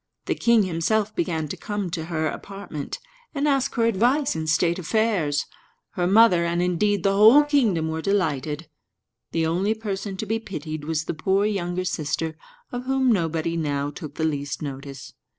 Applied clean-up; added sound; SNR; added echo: neural separator model SepFormer DNS4.